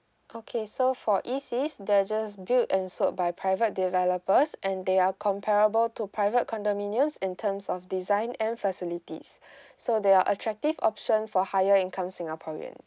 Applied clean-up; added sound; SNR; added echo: none; none; none; none.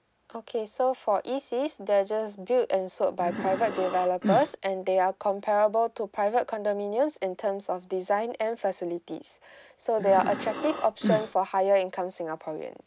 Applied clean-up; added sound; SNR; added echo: none; Breathing; 5 dB; none.